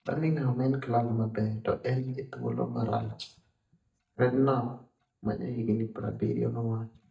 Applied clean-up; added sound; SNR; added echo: neural mask model DeepFilterNet 3.